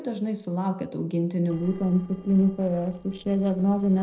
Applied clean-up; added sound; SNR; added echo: neural separator model SepFormer DNS4.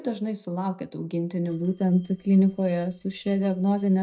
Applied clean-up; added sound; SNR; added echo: neural mask model DeepFilterNet 3.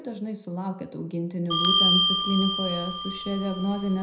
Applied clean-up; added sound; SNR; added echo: none; Bell; -4 dB; reverberation time 0.4 s.